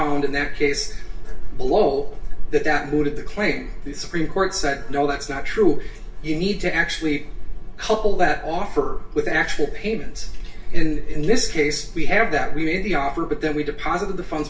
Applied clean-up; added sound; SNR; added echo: none; none; none; reverberation time 0.2 s.